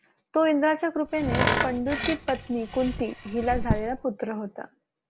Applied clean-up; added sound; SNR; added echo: none; Tools; 2 dB; none.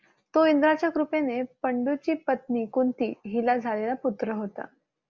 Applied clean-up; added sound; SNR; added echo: none; none; none; none.